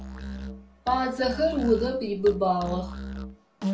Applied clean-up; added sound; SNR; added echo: none; Musical instrument; 9 dB; reverberation time 0.3 s.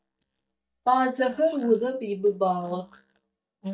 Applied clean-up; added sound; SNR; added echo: neural mask model DeepFilterNet 3.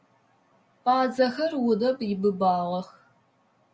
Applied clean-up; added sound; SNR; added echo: none; none; none; none.